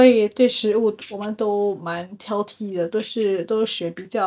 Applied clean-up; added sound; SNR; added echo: neural mask model DeepFilterNet 3.